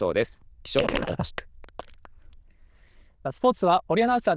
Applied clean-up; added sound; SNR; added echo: neural diffusion model UNIVERSE++.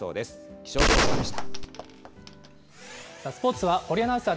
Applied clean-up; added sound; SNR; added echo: none; Gunshot, gunfire; -4 dB; none.